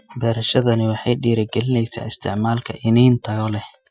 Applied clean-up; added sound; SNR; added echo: classical method Wiener filter.